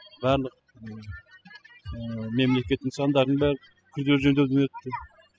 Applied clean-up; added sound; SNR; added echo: classical method spectral subtraction.